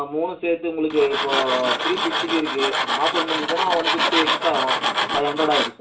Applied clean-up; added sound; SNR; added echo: none; Tools; 0 dB; reverberation time 0.2 s.